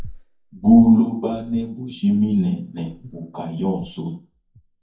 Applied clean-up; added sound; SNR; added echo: neural mask model DeepFilterNet 3.